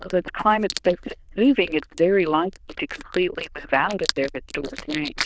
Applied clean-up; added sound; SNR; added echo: neural diffusion model UNIVERSE++.